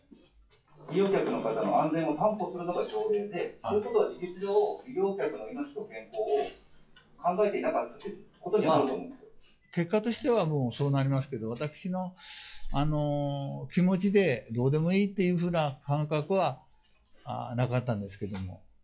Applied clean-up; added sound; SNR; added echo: classical method log-MMSE.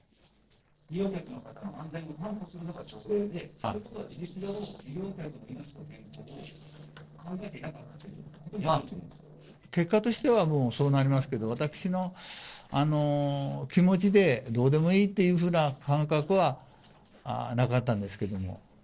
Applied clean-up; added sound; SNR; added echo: neural separator model SepFormer DNS4.